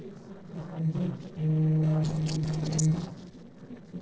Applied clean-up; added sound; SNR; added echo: neural separator model SepFormer DNS4.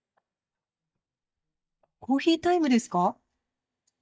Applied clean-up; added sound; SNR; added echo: neural mask model DeepFilterNet 3.